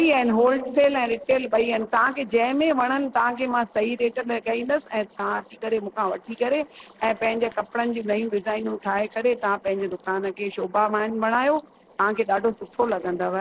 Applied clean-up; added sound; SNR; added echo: neural separator model SepFormer DNS4.